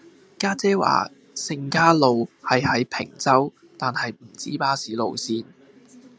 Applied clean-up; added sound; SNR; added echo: none; none; none; none.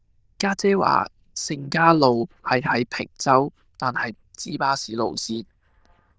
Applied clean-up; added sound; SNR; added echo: neural diffusion model UNIVERSE++.